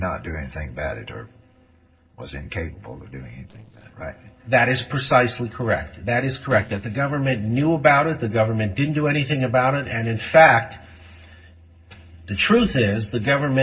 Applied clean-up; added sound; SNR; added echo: neural separator model SepFormer DNS4.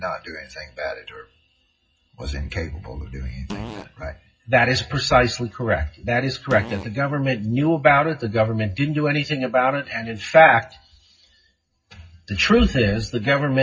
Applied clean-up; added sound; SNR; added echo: classical method WPE with log-MMSE.